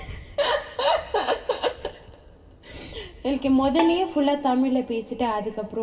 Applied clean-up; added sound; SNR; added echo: none; Bowed string instrument; 12 dB; reverberation time 2.8 s.